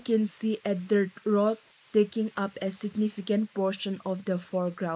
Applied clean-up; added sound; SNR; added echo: neural mask model Resemble Enhance denoiser.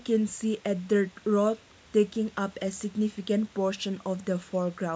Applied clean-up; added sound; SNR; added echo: none; none; none; none.